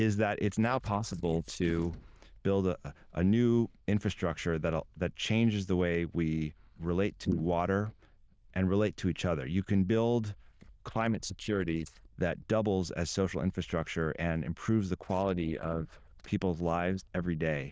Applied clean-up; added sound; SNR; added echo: neural diffusion model UNIVERSE++.